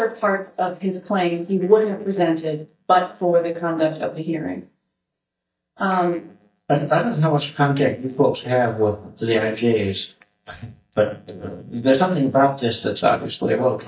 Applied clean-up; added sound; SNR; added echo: neural mask model DeepFilterNet 3.